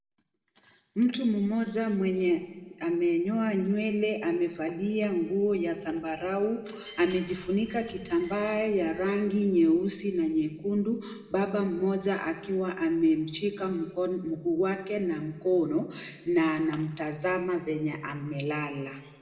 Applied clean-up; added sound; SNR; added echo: none; Glass; 9 dB; reverberation time 1.4 s.